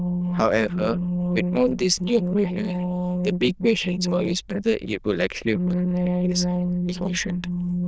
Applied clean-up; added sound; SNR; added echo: neural diffusion model UNIVERSE++.